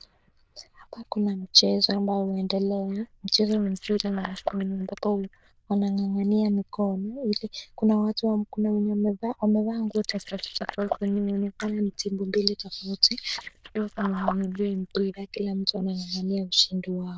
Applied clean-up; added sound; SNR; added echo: neural diffusion model UNIVERSE++.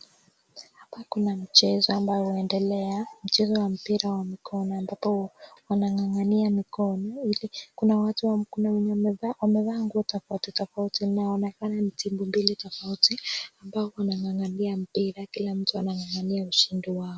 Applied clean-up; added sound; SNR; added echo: none; none; none; none.